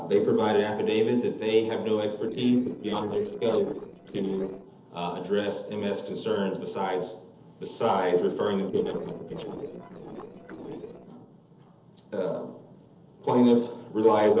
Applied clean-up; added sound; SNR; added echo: neural separator model SepFormer DNS4.